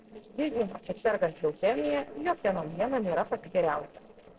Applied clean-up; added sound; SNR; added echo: neural separator model SepFormer DNS4.